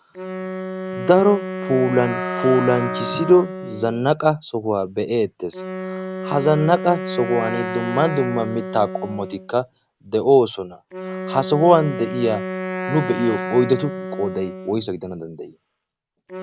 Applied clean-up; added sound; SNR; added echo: none; Wind instrument, woodwind instrument + Wind instrument, woodwind instrument; 8 dB; none.